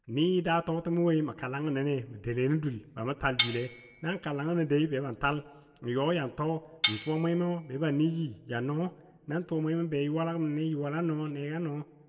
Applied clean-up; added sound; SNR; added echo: none; Cutlery, silverware; 0 dB; reverberation time 0.7 s.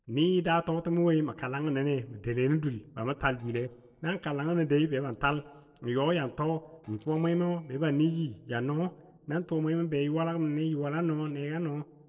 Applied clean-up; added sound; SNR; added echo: neural separator model SepFormer DNS4.